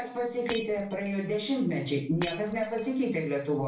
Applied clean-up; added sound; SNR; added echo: none; Shatter; 14 dB; reverberation time 0.3 s.